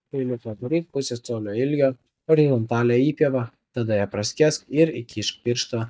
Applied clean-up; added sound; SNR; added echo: neural mask model DeepFilterNet 3.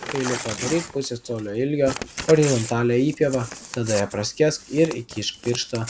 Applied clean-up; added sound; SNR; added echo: none; Crumpling, crinkling / Tearing; 12 dB; none.